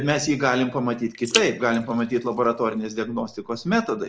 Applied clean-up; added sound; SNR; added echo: neural mask model Resemble Enhance denoiser.